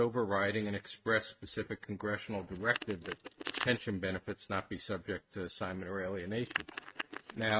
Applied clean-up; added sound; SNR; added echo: neural mask model RNNoise.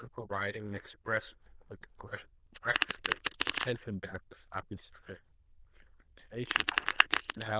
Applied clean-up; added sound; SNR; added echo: neural diffusion model UNIVERSE++.